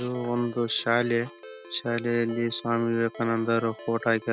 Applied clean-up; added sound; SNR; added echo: none; Ringtone; 18 dB; none.